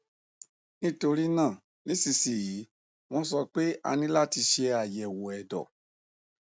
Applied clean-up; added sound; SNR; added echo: none; none; none; none.